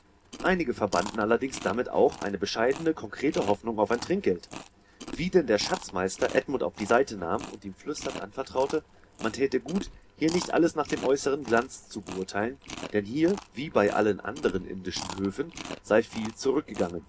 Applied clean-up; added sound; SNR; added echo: none; Chewing, mastication; 15 dB; reverberation time 0.3 s.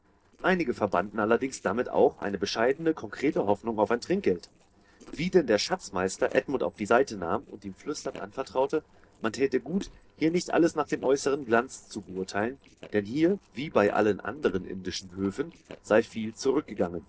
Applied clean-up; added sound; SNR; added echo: neural separator model SepFormer DNS4.